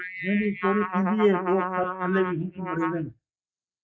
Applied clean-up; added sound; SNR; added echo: neural mask model Resemble Enhance denoiser.